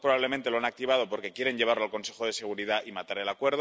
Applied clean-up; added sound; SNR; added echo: none; none; none; none.